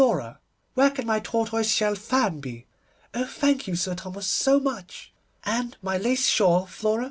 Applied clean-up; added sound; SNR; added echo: none; none; none; none.